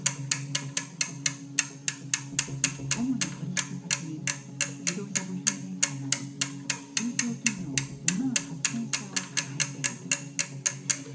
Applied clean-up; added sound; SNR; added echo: none; Mechanisms / Bicycle; -4 dB; reverberation time 0.3 s.